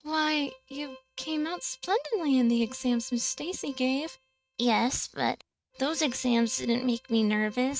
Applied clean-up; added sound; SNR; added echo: neural mask model RNNoise.